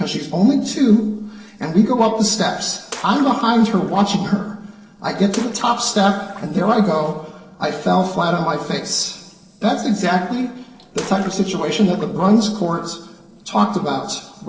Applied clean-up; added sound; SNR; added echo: neural separator model SepFormer DNS4.